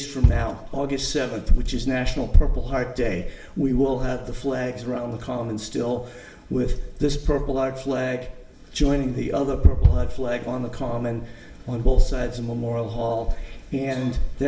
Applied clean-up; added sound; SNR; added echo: none; Bass drum; 3 dB; reverberation time 0.8 s.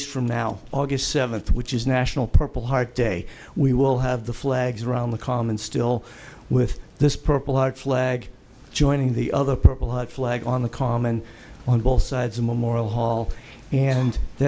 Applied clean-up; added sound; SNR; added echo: none; none; none; none.